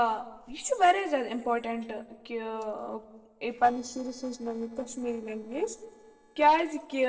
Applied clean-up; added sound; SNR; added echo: neural separator model SepFormer DNS4.